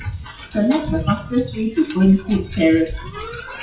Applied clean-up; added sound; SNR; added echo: classical method WPE with log-MMSE.